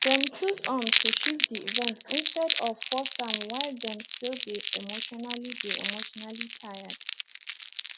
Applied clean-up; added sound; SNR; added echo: none; Crumpling, crinkling; -2 dB; none.